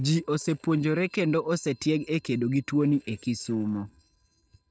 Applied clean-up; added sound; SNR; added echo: neural separator model SepFormer DNS4.